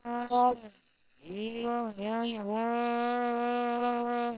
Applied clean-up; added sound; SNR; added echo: neural separator model SepFormer WHAM!.